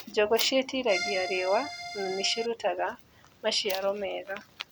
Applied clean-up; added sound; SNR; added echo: none; Accordion; 7 dB; none.